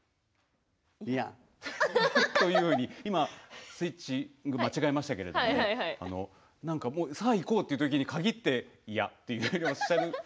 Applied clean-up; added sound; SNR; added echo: none; none; none; none.